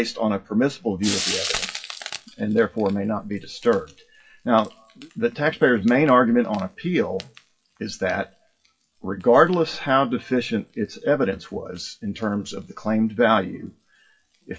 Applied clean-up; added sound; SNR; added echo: classical method WPE with log-MMSE.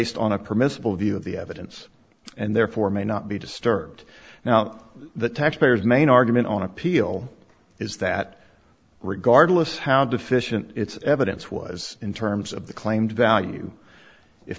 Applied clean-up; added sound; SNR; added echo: none; none; none; none.